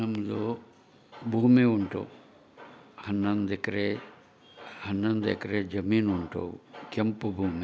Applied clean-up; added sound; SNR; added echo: none; none; none; none.